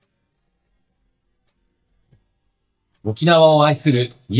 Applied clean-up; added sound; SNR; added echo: neural mask model DeepFilterNet 3.